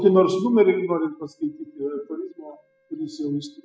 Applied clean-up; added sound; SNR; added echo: classical method spectral subtraction.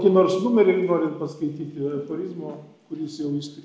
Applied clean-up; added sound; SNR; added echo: none; none; none; none.